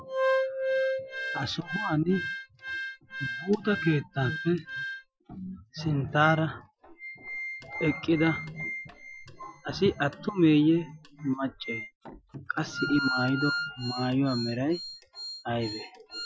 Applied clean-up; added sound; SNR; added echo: classical method Wiener filter.